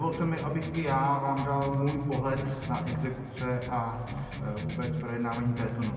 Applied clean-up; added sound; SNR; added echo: none; Electric guitar; 6 dB; reverberation time 2.2 s.